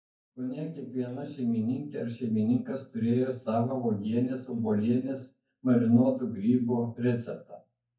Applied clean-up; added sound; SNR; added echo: neural mask model DeepFilterNet 3.